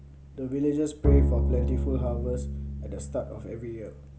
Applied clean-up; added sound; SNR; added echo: none; Bowed string instrument; -3 dB; none.